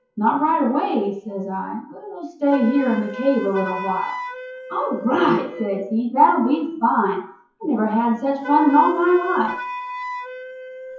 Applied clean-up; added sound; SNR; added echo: classical method WPE with log-MMSE.